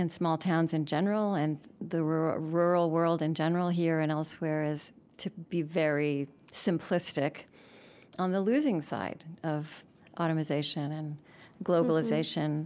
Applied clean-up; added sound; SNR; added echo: none; none; none; none.